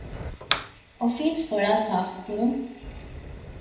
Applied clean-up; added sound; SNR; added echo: none; Fire; 8 dB; reverberation time 0.8 s.